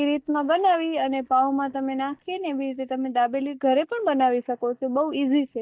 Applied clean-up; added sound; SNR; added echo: neural mask model DeepFilterNet 3.